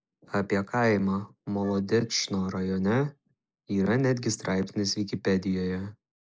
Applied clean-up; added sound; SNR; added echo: neural mask model Resemble Enhance denoiser.